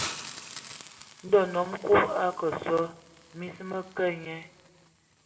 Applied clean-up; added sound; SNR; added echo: none; Hiss; 15 dB; reverberation time 0.5 s.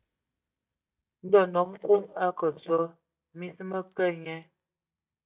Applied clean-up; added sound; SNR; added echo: neural mask model DeepFilterNet 3.